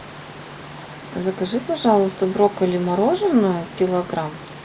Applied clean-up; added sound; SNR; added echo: none; Water; 16 dB; none.